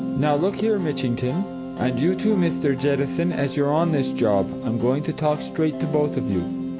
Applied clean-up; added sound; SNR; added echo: none; Piano; 6 dB; none.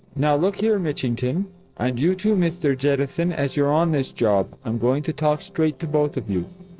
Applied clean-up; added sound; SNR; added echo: neural separator model SepFormer DNS4.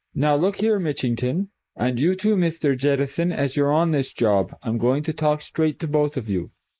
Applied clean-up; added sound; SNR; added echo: neural mask model Resemble Enhance denoiser.